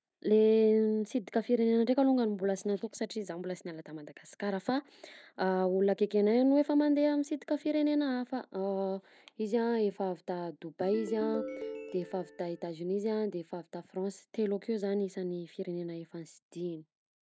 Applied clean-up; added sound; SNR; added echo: none; Ringtone; 10 dB; none.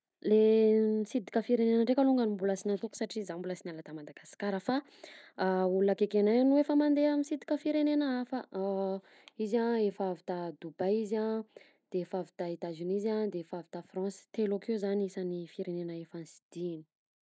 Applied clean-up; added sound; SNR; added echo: none; none; none; none.